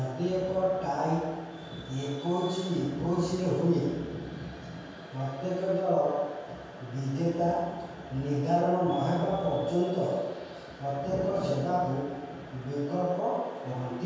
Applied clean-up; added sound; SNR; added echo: none; none; none; reverberation time 1.2 s.